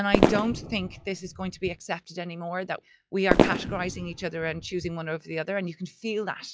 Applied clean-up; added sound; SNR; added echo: classical method log-MMSE.